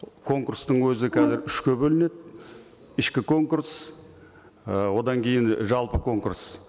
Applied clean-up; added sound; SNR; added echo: none; Brass instrument; 2 dB; none.